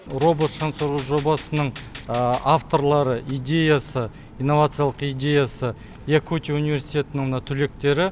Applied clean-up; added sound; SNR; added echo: none; Gunshot, gunfire; 19 dB; none.